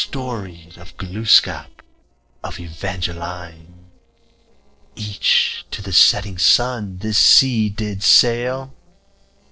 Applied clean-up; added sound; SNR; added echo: neural separator model SepFormer DNS4.